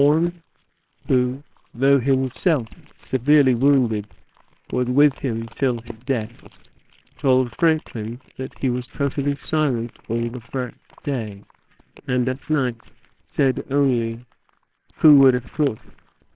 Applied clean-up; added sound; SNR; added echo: neural separator model SepFormer WHAMR!.